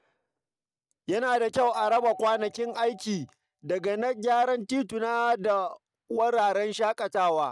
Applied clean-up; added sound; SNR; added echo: neural mask model DeepFilterNet 3.